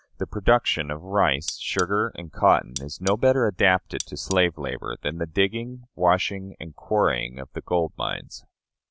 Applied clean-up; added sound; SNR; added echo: none; Cutlery, silverware; 14 dB; none.